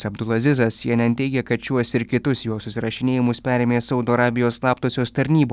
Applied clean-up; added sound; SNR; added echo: none; none; none; none.